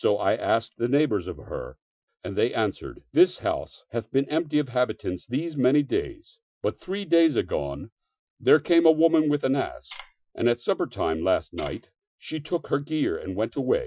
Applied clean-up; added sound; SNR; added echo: classical method Wiener filter.